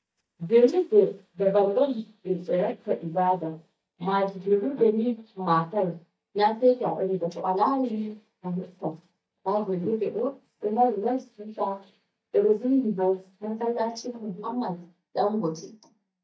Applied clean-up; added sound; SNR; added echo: neural mask model DeepFilterNet 3.